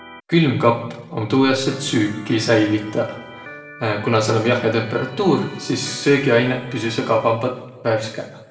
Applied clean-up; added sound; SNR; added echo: none; Organ; 20 dB; reverberation time 0.8 s.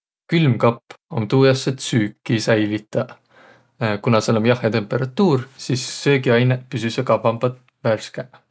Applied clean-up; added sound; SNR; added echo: none; none; none; none.